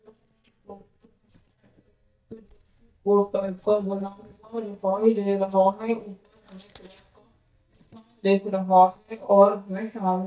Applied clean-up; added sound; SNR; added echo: neural mask model DeepFilterNet 3.